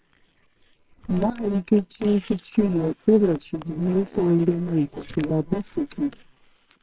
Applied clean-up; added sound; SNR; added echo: neural separator model SepFormer WHAMR!.